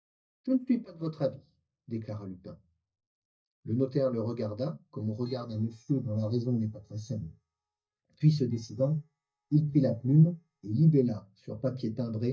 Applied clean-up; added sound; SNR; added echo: neural mask model DeepFilterNet 3.